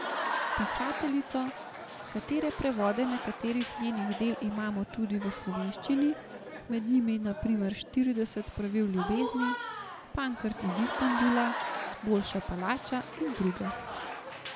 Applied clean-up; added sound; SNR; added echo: none; Applause / Crowd; 6 dB; none.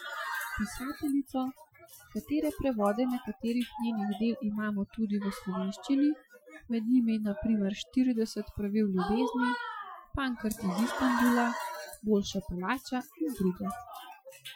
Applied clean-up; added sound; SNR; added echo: classical method Wiener filter.